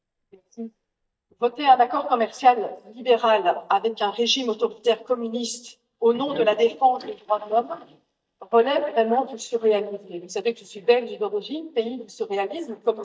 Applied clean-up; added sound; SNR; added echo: neural mask model DeepFilterNet 3.